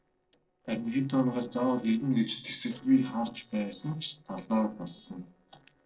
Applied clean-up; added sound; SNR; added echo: neural separator model SepFormer DNS4.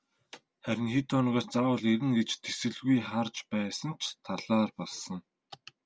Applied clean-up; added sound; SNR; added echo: none; none; none; none.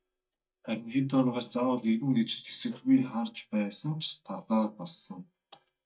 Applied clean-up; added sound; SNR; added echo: neural mask model DeepFilterNet 3.